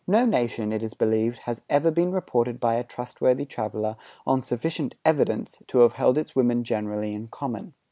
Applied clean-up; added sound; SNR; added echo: none; none; none; none.